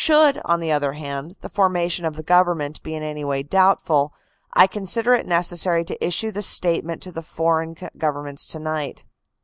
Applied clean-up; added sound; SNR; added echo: none; none; none; none.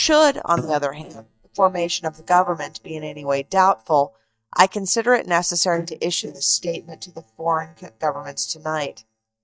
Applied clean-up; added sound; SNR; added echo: neural mask model DeepFilterNet 3.